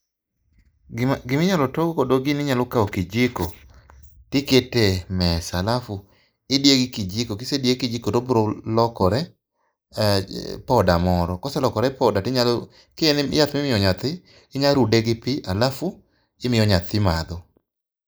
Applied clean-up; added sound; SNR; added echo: neural mask model Resemble Enhance denoiser.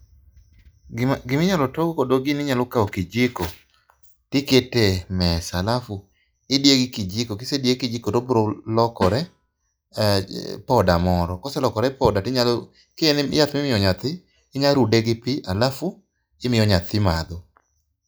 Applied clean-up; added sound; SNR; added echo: classical method log-MMSE.